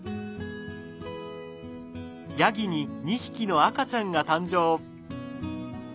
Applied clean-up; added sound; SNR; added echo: none; none; none; none.